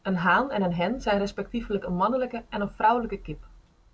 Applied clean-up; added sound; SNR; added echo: none; none; none; none.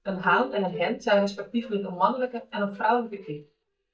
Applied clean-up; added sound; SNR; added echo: neural mask model DeepFilterNet 3.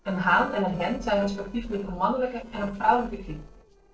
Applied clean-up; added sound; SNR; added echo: neural separator model SepFormer DNS4.